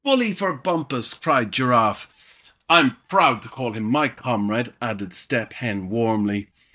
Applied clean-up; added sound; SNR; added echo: neural mask model DeepFilterNet 3.